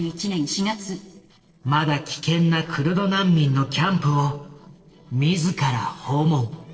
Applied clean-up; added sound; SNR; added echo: neural separator model SepFormer DNS4.